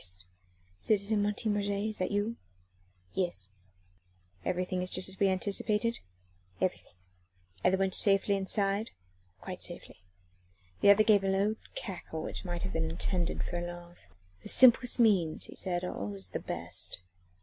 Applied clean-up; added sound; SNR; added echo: none; none; none; none.